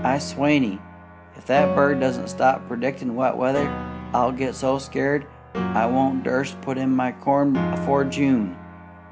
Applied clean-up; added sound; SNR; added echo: none; Piano; 8 dB; none.